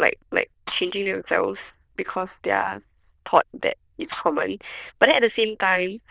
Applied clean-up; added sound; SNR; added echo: neural diffusion model UNIVERSE++.